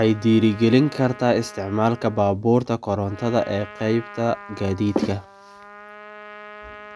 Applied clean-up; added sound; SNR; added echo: none; Trumpet; 19 dB; none.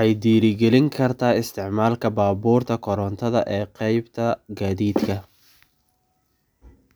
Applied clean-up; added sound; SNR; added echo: none; none; none; none.